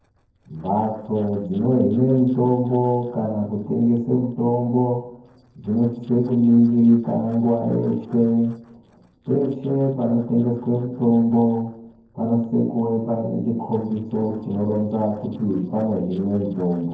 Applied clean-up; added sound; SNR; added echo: neural separator model SepFormer DNS4.